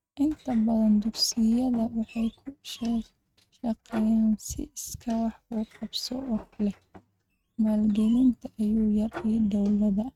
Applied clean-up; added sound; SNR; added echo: neural mask model RNNoise.